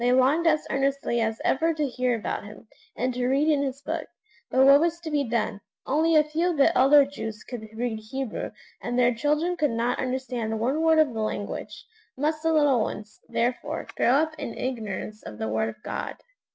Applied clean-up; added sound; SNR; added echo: none; none; none; none.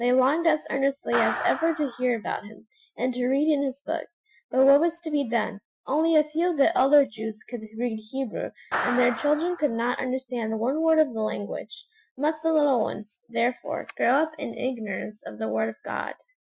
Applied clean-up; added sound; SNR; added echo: classical method Wiener filter.